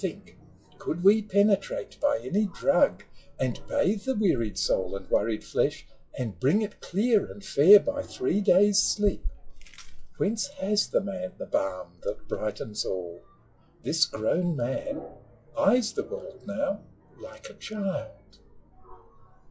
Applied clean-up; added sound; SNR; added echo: classical method log-MMSE.